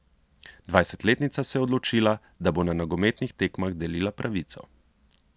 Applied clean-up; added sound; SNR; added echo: none; none; none; none.